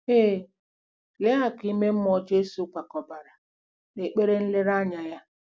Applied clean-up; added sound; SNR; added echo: none; none; none; none.